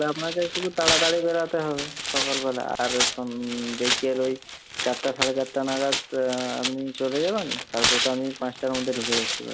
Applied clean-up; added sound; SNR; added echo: none; Tearing; 2 dB; none.